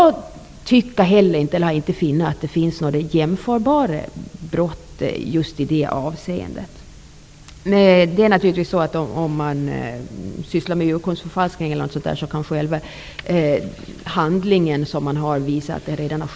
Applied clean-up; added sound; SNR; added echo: none; none; none; none.